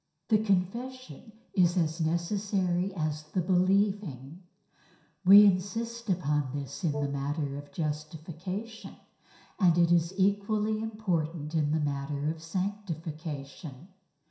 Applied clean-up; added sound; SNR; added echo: none; Wind instrument, woodwind instrument; 13 dB; reverberation time 0.7 s.